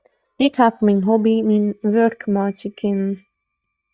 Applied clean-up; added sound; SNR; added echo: neural mask model DeepFilterNet 3.